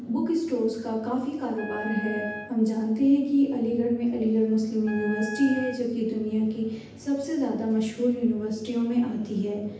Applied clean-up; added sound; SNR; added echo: none; Wind instrument, woodwind instrument; 14 dB; reverberation time 0.9 s.